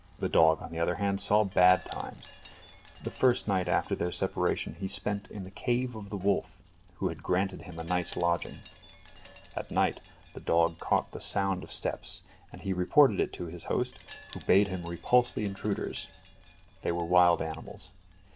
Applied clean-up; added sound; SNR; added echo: none; Wind chime; 20 dB; none.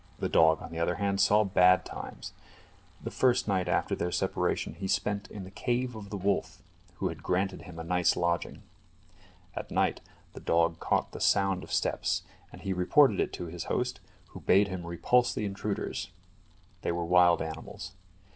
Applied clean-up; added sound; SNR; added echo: none; none; none; none.